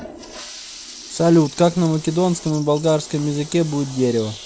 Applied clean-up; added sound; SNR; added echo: none; Toilet flush; 17 dB; none.